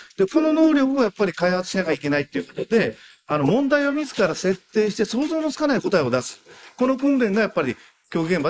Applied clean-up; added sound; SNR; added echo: neural mask model Resemble Enhance denoiser.